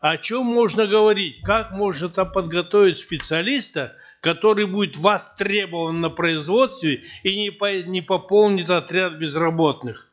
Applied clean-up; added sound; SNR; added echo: classical method log-MMSE.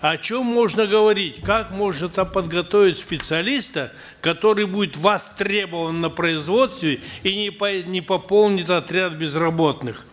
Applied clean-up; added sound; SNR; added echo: none; Bowed string instrument; 19 dB; none.